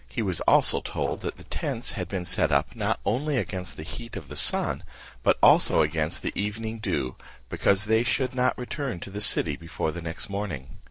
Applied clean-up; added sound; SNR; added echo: neural separator model SepFormer DNS4.